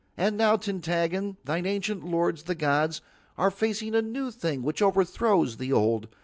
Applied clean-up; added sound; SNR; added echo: none; none; none; none.